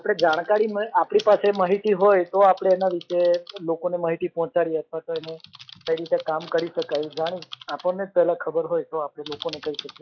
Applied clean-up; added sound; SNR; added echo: classical method log-MMSE.